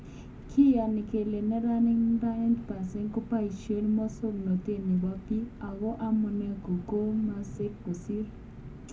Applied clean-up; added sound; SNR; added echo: none; Engine; 14 dB; reverberation time 0.3 s.